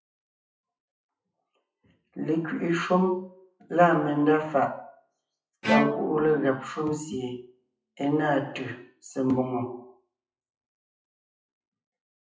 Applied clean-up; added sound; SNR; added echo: classical method WPE with log-MMSE.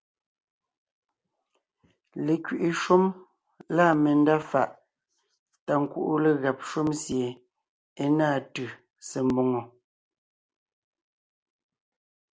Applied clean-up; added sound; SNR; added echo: none; none; none; none.